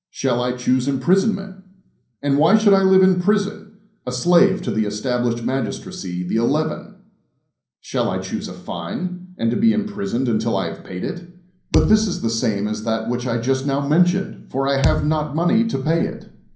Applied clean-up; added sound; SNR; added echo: none; Thump, thud; 6 dB; reverberation time 0.6 s.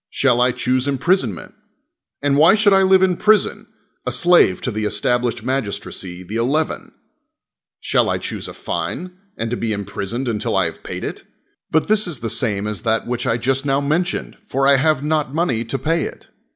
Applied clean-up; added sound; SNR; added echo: none; none; none; none.